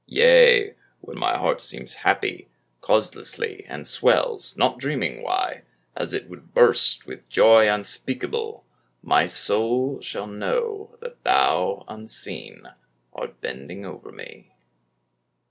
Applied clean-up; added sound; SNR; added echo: none; none; none; none.